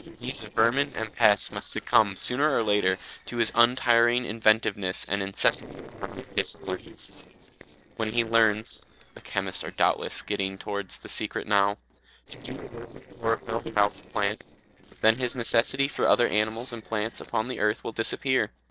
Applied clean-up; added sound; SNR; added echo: neural separator model SepFormer DNS4.